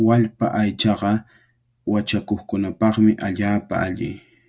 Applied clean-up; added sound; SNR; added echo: none; none; none; none.